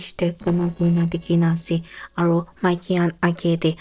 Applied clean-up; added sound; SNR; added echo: neural separator model SepFormer DNS4.